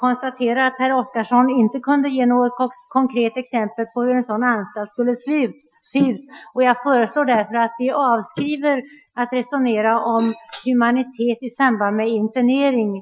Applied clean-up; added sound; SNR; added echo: classical method Wiener filter.